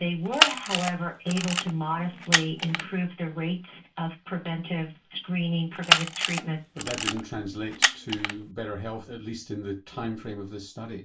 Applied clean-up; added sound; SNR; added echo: none; Camera; -3 dB; reverberation time 0.2 s.